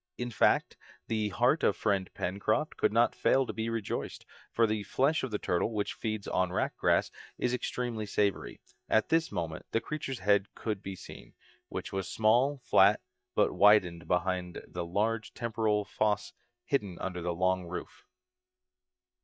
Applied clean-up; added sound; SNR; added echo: neural mask model DeepFilterNet 3.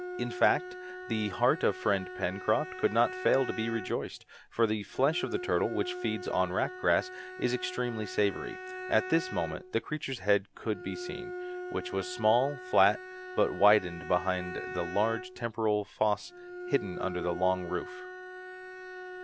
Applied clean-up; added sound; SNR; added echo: none; Bowed string instrument; 11 dB; none.